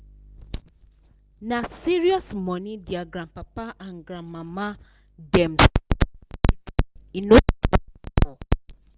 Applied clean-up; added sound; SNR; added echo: none; none; none; none.